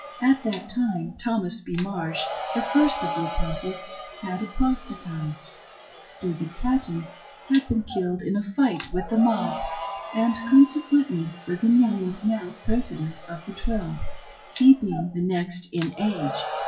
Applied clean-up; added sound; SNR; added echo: classical method WPE with log-MMSE.